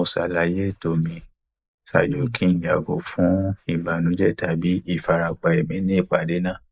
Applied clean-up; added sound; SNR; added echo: neural mask model Resemble Enhance denoiser.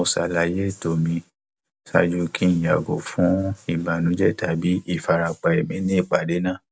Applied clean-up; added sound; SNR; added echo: none; none; none; none.